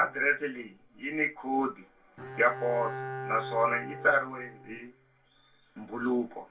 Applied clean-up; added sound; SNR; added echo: none; Bowed string instrument; 12 dB; reverberation time 0.2 s.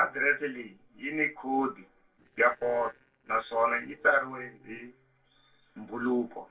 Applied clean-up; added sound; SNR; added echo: neural separator model SepFormer DNS4.